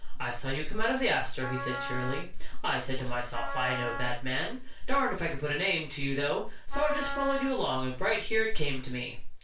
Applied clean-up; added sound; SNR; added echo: none; Wind instrument, woodwind instrument; 11 dB; reverberation time 0.3 s.